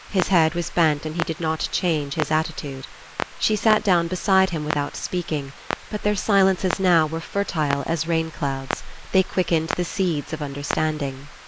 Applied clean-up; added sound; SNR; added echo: none; Clock; 12 dB; none.